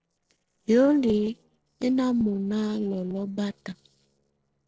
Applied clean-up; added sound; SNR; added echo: neural separator model SepFormer DNS4.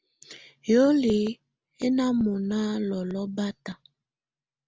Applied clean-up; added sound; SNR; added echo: none; none; none; none.